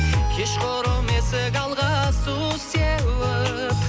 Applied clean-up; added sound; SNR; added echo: none; none; none; none.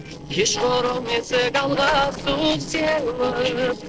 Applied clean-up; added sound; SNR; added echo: neural separator model SepFormer DNS4.